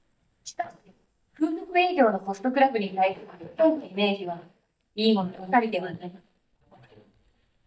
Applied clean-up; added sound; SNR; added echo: neural mask model DeepFilterNet 3.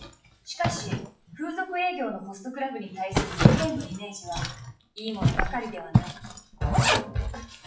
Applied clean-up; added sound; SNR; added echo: classical method WPE with log-MMSE.